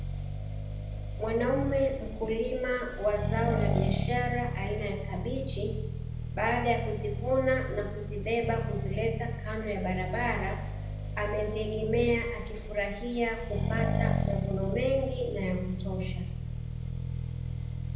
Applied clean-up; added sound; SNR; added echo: none; Accelerating, revving, vroom; 1 dB; reverberation time 0.8 s.